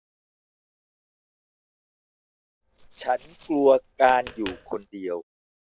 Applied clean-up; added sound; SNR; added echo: none; Tap; 17 dB; none.